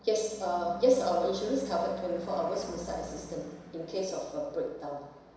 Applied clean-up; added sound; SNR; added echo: none; Car passing by / Engine / Truck; 14 dB; reverberation time 1.0 s.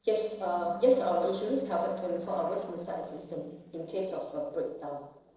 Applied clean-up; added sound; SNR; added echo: neural separator model SepFormer DNS4.